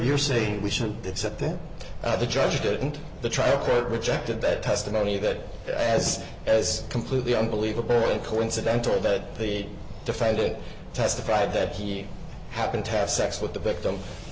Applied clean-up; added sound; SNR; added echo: none; none; none; none.